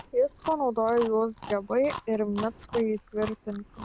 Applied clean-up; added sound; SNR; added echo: none; Chewing, mastication; 14 dB; none.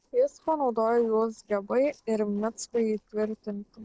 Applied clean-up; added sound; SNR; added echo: neural separator model SepFormer DNS4.